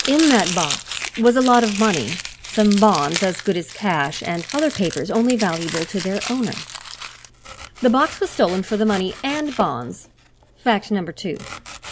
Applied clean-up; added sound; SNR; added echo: none; Domestic sounds, home sounds; 10 dB; none.